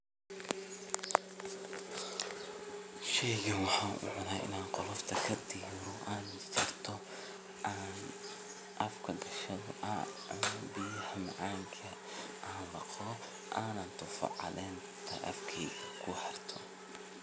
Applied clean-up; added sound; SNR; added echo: none; none; none; none.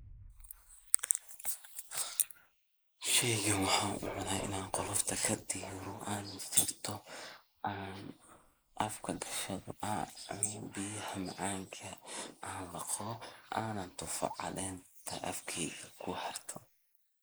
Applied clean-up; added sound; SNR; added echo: neural mask model Resemble Enhance denoiser.